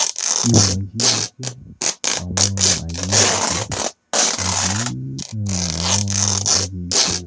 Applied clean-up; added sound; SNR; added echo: none; Tearing; -5 dB; none.